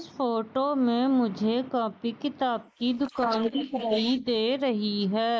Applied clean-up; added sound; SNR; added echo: neural mask model Resemble Enhance denoiser.